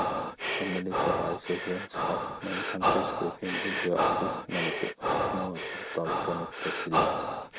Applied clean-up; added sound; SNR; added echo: none; Breathing; -5 dB; none.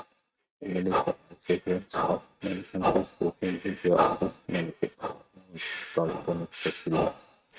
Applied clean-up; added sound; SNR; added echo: neural mask model RNNoise.